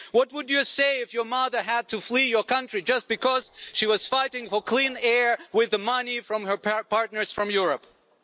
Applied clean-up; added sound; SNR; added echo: neural separator model SepFormer DNS4.